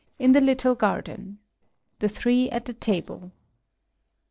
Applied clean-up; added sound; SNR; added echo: neural separator model SepFormer DNS4.